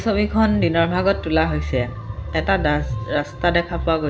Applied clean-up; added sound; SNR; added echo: none; none; none; none.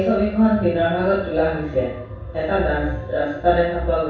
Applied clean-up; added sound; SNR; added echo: none; none; none; reverberation time 0.7 s.